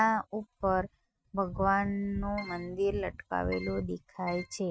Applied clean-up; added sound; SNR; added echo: neural mask model RNNoise.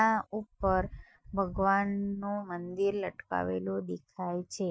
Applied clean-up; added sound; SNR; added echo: neural mask model DeepFilterNet 3.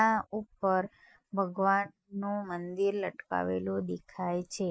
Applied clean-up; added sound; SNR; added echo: neural mask model Resemble Enhance denoiser.